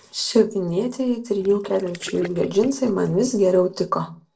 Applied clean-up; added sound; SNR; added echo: neural separator model SepFormer DNS4.